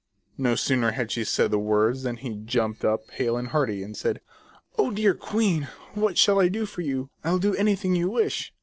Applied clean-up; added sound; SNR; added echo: neural separator model SepFormer DNS4.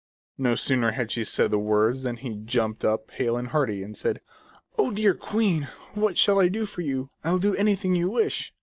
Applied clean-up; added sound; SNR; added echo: neural mask model DeepFilterNet 3.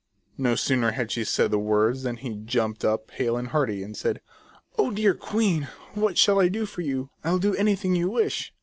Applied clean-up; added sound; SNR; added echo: none; none; none; none.